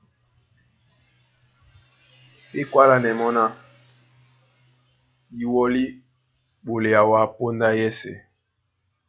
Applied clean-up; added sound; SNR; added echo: classical method log-MMSE.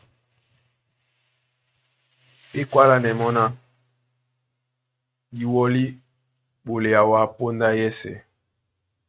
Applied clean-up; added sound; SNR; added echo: neural mask model RNNoise.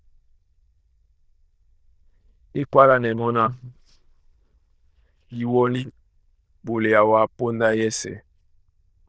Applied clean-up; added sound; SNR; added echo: neural diffusion model UNIVERSE++.